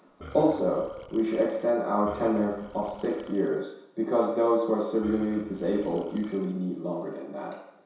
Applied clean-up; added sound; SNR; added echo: none; Burping, eructation; 20 dB; reverberation time 0.7 s.